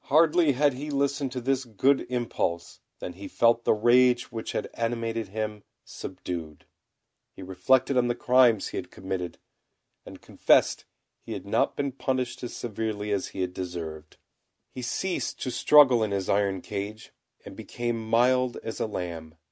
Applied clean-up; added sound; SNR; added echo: none; none; none; none.